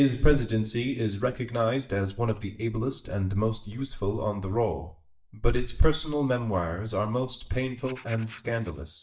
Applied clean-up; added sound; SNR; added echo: neural mask model DeepFilterNet 3.